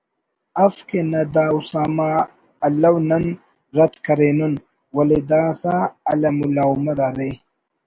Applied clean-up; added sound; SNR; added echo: none; none; none; none.